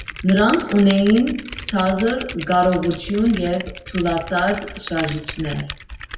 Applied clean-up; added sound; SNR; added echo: none; Typing; 9 dB; reverberation time 0.3 s.